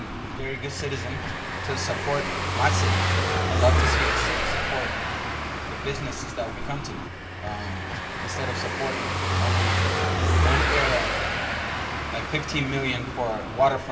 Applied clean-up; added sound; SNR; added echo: none; Car passing by / Engine; -5 dB; reverberation time 2.9 s.